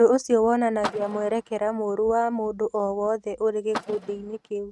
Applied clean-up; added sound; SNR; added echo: neural mask model RNNoise.